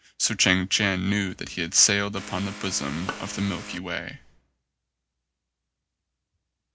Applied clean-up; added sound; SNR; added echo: none; Vehicle + Bowed string instrument; 11 dB; none.